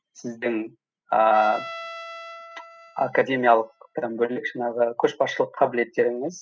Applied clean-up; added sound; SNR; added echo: classical method spectral subtraction.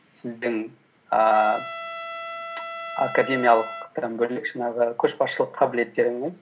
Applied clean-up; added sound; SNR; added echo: none; Trumpet; 11 dB; none.